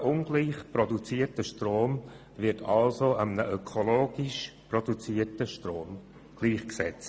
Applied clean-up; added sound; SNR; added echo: none; none; none; none.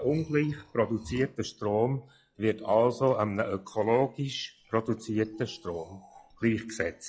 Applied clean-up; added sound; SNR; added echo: classical method log-MMSE.